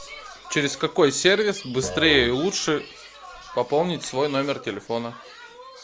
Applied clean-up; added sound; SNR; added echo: none; Musical instrument; 13 dB; none.